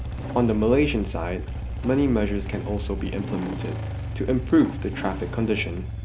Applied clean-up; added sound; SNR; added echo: none; Engine starting / Motorcycle; 5 dB; none.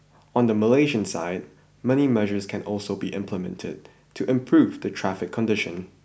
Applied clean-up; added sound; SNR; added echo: none; none; none; none.